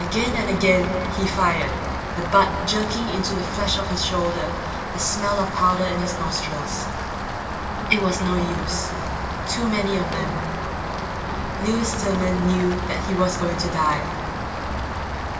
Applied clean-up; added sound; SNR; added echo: none; Rain; 3 dB; reverberation time 2.6 s.